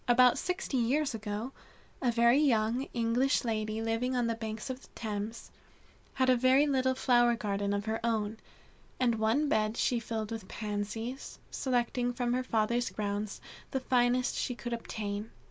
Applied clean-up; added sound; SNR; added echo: none; none; none; none.